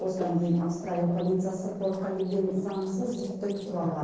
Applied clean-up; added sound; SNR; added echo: neural separator model SepFormer DNS4.